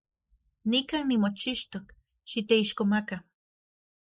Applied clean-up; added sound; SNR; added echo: neural mask model Resemble Enhance denoiser.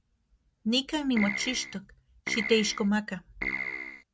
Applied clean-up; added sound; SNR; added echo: none; Keyboard (musical); 3 dB; none.